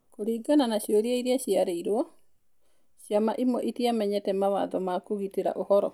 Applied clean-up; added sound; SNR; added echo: none; none; none; none.